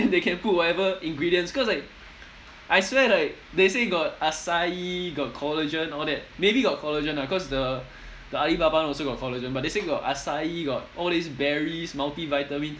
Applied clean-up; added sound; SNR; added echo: none; none; none; none.